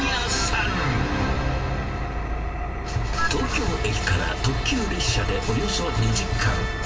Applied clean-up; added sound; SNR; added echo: none; Engine; 3 dB; reverberation time 0.2 s.